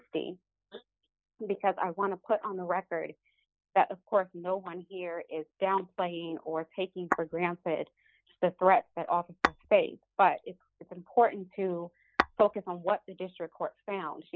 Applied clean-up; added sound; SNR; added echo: neural mask model Resemble Enhance denoiser.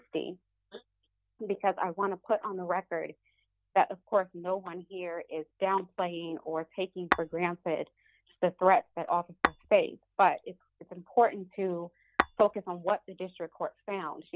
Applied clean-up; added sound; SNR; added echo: none; Tap / Glass; 5 dB; none.